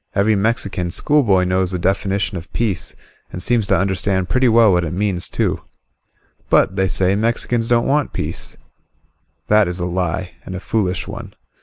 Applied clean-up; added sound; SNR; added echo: none; none; none; none.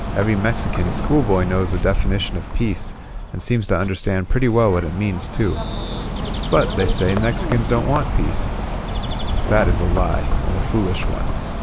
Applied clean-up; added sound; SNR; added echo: none; Bird; 1 dB; none.